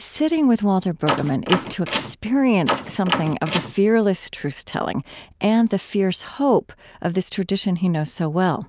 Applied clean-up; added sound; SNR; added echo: none; Door; 5 dB; none.